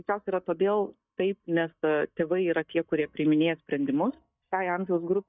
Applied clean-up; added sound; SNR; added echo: neural mask model DeepFilterNet 3.